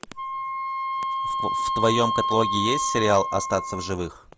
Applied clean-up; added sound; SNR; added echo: none; Wind instrument, woodwind instrument; 1 dB; none.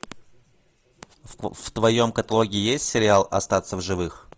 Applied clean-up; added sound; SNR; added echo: none; none; none; none.